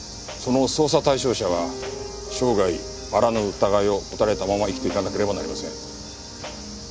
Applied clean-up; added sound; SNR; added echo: none; Ringtone; 14 dB; none.